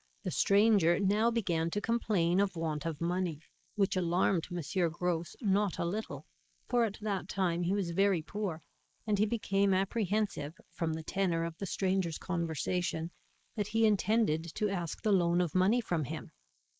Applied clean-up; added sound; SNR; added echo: neural mask model Resemble Enhance denoiser.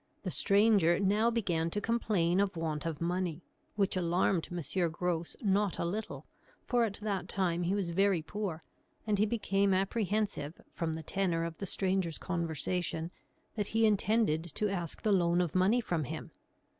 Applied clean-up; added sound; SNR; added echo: none; none; none; none.